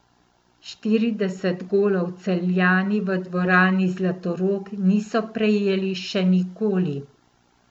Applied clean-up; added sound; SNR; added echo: none; none; none; none.